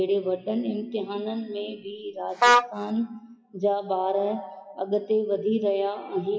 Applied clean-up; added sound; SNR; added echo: classical method WPE with log-MMSE.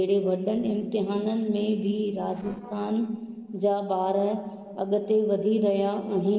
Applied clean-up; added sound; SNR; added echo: neural separator model SepFormer DNS4.